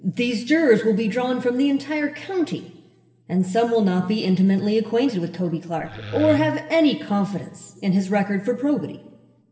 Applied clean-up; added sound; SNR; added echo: none; Wood; 10 dB; reverberation time 1.1 s.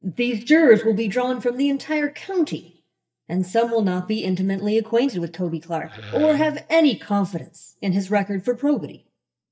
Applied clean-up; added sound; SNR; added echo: neural mask model DeepFilterNet 3.